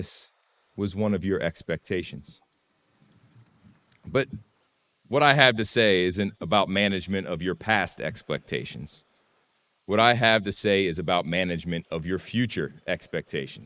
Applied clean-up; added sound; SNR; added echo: neural mask model Resemble Enhance denoiser.